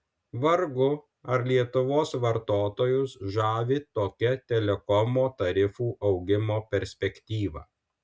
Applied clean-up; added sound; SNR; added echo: none; none; none; none.